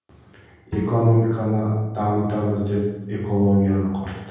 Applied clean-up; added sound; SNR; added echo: none; Bowed string instrument; 15 dB; reverberation time 1.3 s.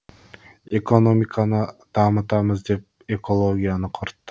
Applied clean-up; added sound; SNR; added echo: none; none; none; none.